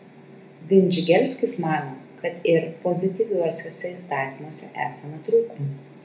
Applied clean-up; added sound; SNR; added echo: none; none; none; reverberation time 0.3 s.